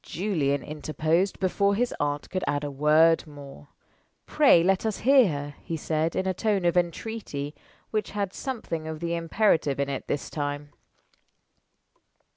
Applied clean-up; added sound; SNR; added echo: none; none; none; none.